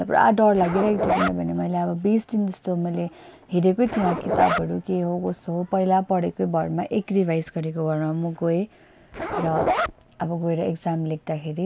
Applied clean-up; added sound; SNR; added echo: none; Zipper (clothing); 3 dB; none.